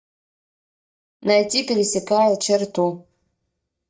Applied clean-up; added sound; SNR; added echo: neural mask model DeepFilterNet 3.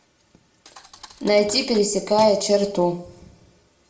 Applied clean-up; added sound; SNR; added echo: none; Thump, thud; 20 dB; reverberation time 0.5 s.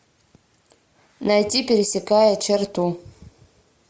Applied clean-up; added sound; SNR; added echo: none; none; none; none.